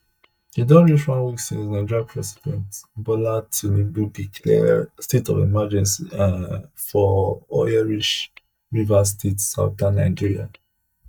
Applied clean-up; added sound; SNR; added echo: neural mask model DeepFilterNet 3.